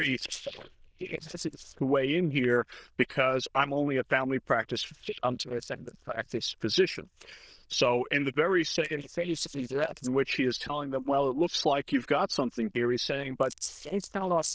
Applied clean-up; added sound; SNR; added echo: neural diffusion model UNIVERSE++.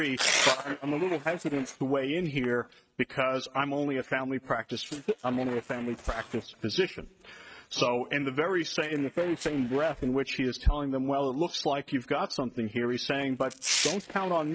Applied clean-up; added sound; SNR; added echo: neural mask model RNNoise.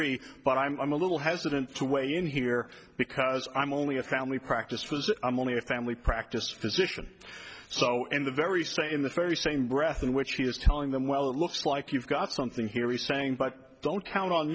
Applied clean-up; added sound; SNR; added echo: none; none; none; none.